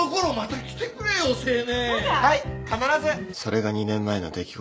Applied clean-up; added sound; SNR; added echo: none; none; none; none.